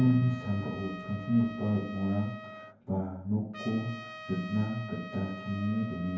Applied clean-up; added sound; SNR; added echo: none; Trumpet; 14 dB; reverberation time 0.9 s.